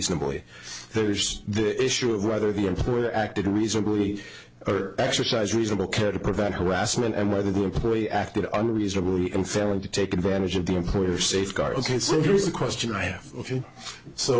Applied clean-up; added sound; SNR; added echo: none; none; none; none.